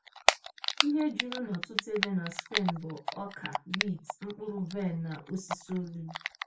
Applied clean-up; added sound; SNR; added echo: none; Typing; 0 dB; reverberation time 0.2 s.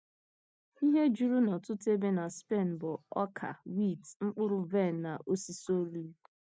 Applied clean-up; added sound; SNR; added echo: none; none; none; none.